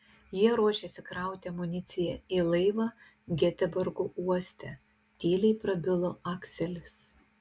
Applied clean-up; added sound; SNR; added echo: none; none; none; none.